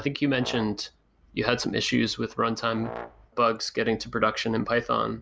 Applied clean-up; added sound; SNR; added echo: none; Brass instrument; 15 dB; none.